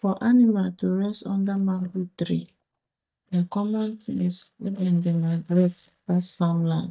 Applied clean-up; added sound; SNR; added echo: neural mask model DeepFilterNet 3.